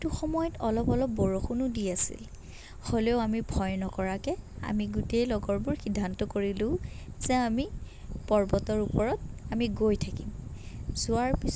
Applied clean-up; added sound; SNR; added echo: none; none; none; none.